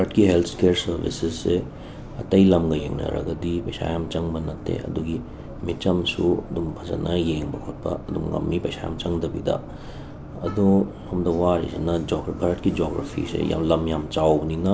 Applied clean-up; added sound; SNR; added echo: none; none; none; none.